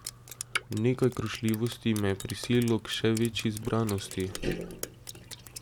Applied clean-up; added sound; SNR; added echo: none; Drip; 11 dB; none.